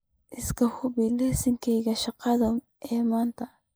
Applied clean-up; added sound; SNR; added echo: neural mask model Resemble Enhance denoiser.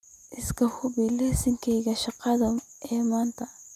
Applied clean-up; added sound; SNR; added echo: none; none; none; none.